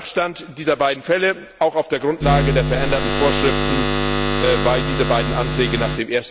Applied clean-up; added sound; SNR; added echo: none; Buzz; -1 dB; none.